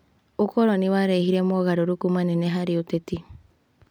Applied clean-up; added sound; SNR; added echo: none; none; none; none.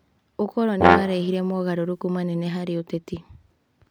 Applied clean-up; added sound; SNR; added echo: none; Brass instrument; -4 dB; none.